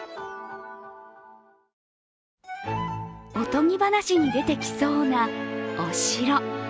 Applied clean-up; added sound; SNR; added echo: none; none; none; none.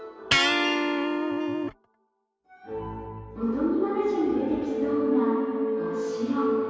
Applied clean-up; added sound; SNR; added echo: none; Electric guitar; -1 dB; reverberation time 2.2 s.